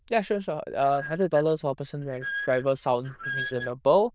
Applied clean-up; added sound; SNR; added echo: neural diffusion model UNIVERSE++.